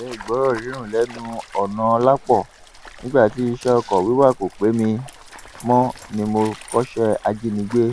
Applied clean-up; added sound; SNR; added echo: none; Stream; 20 dB; none.